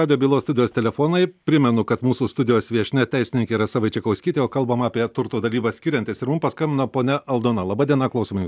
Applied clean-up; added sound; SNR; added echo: none; none; none; none.